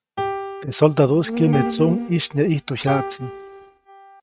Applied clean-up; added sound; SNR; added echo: neural mask model RNNoise.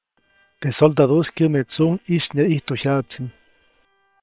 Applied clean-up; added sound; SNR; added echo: neural separator model SepFormer WHAM!.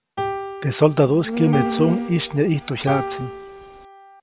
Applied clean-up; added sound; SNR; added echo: none; Piano + Insect; 6 dB; none.